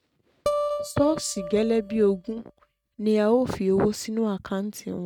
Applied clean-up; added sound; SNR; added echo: neural mask model RNNoise.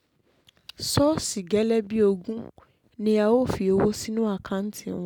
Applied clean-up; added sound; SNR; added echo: none; none; none; none.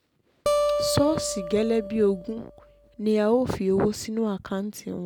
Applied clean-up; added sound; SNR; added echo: none; Acoustic guitar; 4 dB; none.